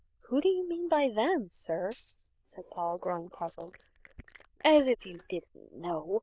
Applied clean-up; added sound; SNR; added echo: neural diffusion model UNIVERSE++.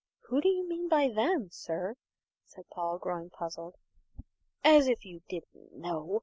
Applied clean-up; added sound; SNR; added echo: none; none; none; none.